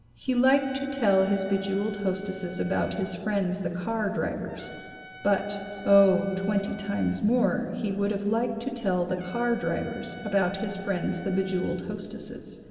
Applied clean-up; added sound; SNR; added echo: none; Trumpet; 20 dB; reverberation time 2.7 s.